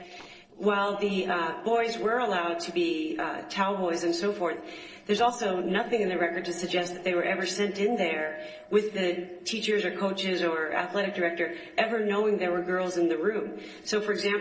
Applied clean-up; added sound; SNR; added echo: neural separator model SepFormer DNS4.